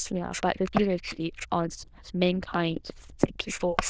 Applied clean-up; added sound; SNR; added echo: neural diffusion model UNIVERSE++.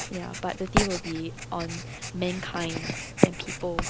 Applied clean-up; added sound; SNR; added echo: none; Writing; 3 dB; none.